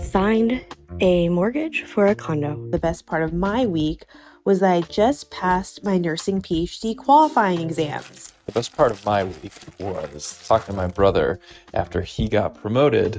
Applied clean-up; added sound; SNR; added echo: neural mask model RNNoise.